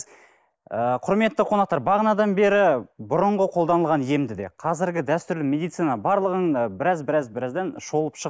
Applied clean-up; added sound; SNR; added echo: neural mask model Resemble Enhance denoiser.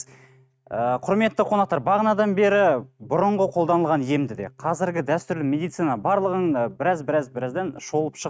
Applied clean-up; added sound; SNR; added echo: neural mask model RNNoise.